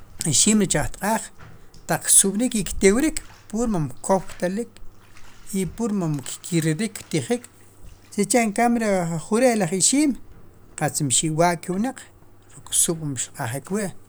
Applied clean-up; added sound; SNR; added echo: none; Bathtub (filling or washing); 15 dB; none.